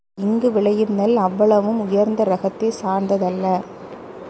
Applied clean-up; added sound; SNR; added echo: none; none; none; none.